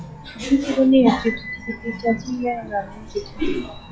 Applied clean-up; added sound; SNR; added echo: classical method log-MMSE.